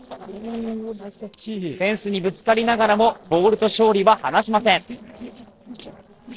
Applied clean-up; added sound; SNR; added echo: neural separator model SepFormer DNS4.